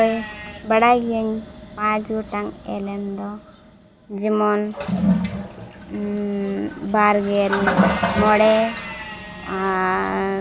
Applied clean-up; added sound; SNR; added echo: none; Toilet flush; 6 dB; none.